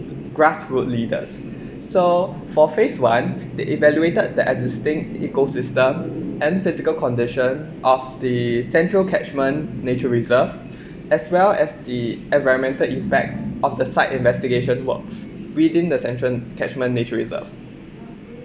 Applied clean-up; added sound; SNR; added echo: none; none; none; none.